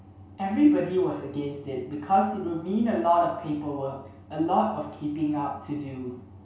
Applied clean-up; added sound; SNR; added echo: none; none; none; reverberation time 0.3 s.